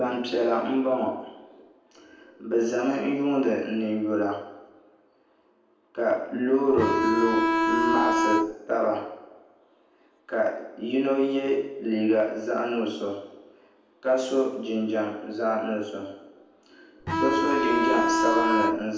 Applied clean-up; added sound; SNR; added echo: none; Bowed string instrument; -3 dB; reverberation time 0.8 s.